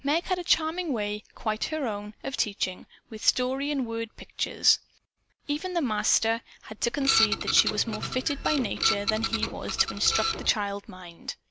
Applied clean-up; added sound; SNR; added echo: none; Printer; 1 dB; none.